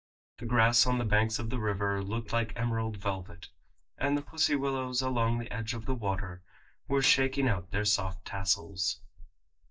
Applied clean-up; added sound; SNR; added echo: neural mask model DeepFilterNet 3.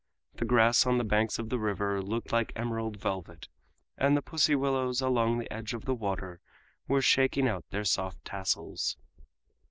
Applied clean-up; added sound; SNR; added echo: none; none; none; none.